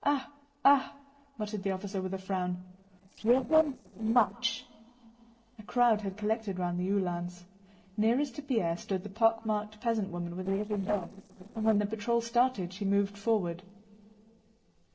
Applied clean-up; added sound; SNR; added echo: neural separator model SepFormer DNS4.